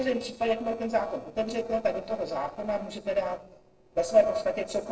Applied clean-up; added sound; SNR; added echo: neural separator model SepFormer DNS4.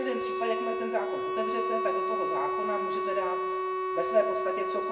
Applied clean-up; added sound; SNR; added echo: none; Wind instrument, woodwind instrument; -2 dB; reverberation time 0.8 s.